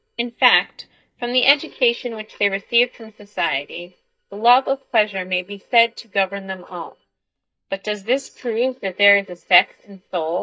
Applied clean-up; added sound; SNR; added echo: neural mask model DeepFilterNet 3.